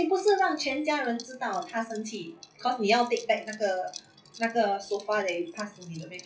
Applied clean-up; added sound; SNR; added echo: classical method WPE with log-MMSE.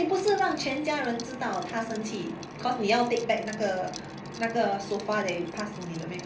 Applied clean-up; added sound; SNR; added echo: none; Liquid; 20 dB; reverberation time 0.3 s.